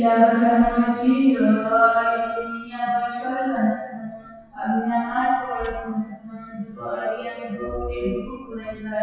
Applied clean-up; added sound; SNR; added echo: classical method WPE with log-MMSE.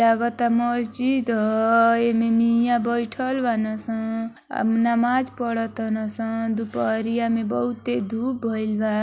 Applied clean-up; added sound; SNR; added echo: none; none; none; none.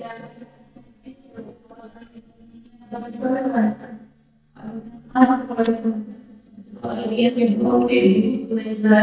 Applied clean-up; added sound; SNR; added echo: neural mask model DeepFilterNet 3.